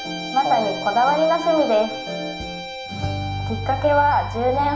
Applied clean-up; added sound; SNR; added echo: none; Guitar; 13 dB; reverberation time 0.6 s.